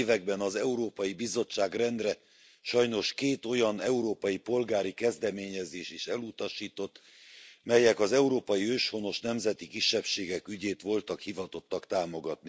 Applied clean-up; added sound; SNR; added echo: none; none; none; none.